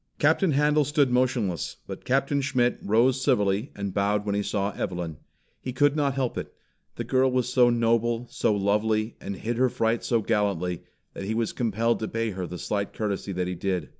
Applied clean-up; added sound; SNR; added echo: none; none; none; none.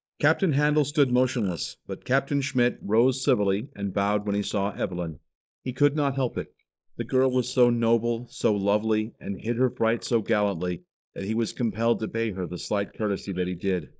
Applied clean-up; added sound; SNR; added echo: neural mask model Resemble Enhance denoiser.